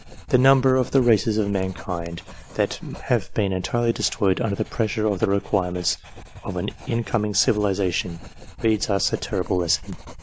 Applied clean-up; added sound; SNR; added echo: none; Writing; 15 dB; none.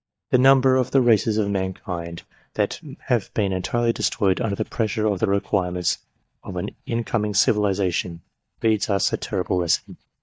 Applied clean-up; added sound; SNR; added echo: neural mask model DeepFilterNet 3.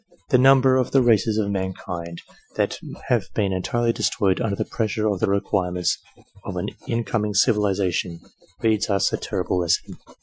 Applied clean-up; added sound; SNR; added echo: classical method Wiener filter.